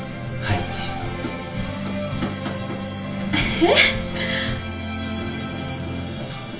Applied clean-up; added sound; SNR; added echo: none; none; none; reverberation time 0.3 s.